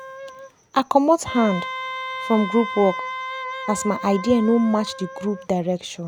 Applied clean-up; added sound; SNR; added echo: none; Wind instrument, woodwind instrument; 10 dB; none.